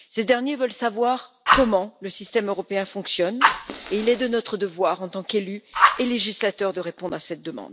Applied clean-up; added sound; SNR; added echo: none; Fire; 2 dB; none.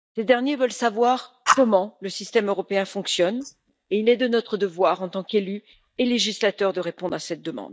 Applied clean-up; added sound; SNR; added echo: neural mask model DeepFilterNet 3.